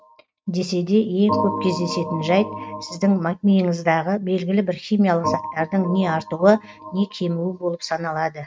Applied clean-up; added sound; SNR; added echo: neural mask model RNNoise.